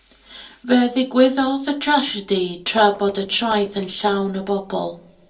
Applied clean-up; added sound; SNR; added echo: neural separator model SepFormer DNS4.